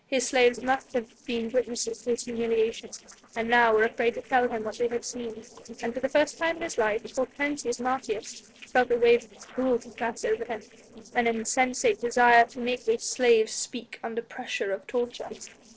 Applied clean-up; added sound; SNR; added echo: neural separator model SepFormer DNS4.